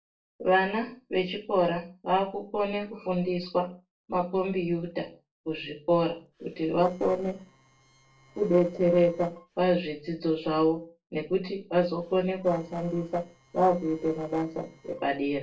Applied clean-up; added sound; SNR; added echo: neural separator model SepFormer DNS4.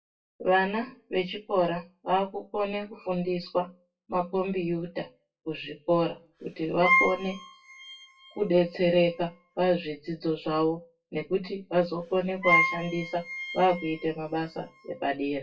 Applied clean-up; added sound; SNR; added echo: classical method WPE with log-MMSE.